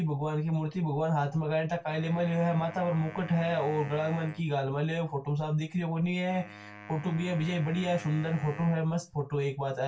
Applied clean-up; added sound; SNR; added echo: none; Wind instrument, woodwind instrument; 19 dB; reverberation time 0.2 s.